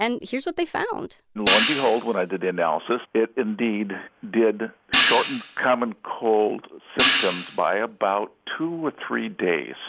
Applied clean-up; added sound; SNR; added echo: none; Hi-hat; -2 dB; none.